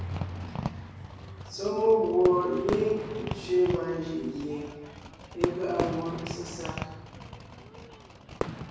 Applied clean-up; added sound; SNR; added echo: none; Fireworks; 7 dB; reverberation time 1.0 s.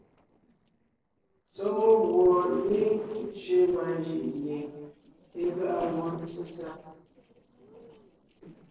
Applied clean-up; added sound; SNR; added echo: neural separator model SepFormer DNS4.